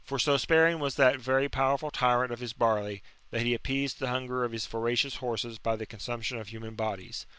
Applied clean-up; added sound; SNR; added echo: none; none; none; none.